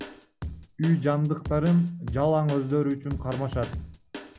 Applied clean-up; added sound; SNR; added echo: none; Drum kit; 12 dB; none.